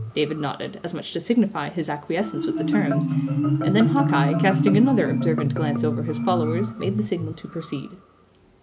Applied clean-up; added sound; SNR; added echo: none; Marimba, xylophone; 1 dB; none.